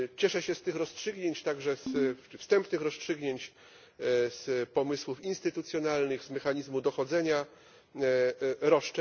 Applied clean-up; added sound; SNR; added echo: none; Ringtone; 7 dB; none.